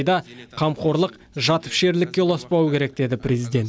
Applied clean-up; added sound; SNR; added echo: none; none; none; none.